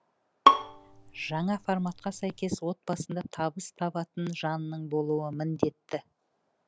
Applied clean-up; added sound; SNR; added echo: none; Bowed string instrument; -4 dB; none.